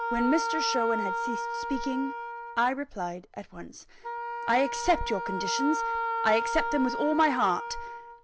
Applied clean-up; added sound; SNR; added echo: none; Wind instrument, woodwind instrument; 3 dB; none.